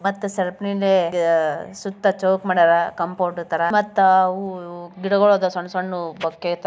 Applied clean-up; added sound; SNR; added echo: none; none; none; none.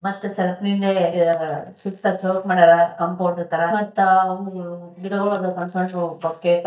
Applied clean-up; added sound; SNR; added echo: neural mask model DeepFilterNet 3.